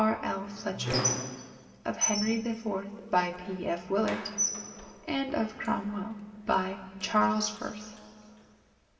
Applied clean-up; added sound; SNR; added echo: none; Squeak; 6 dB; reverberation time 2.3 s.